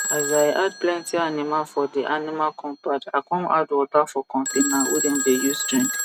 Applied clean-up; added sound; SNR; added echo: none; Telephone; 8 dB; none.